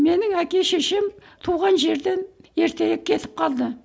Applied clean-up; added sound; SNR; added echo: none; none; none; none.